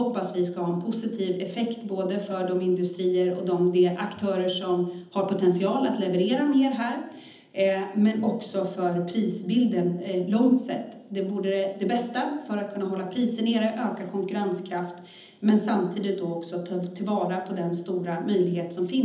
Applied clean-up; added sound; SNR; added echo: none; none; none; reverberation time 0.8 s.